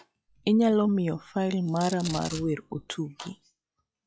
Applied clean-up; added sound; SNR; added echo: classical method log-MMSE.